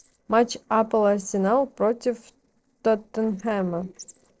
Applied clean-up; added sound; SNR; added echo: neural separator model SepFormer DNS4.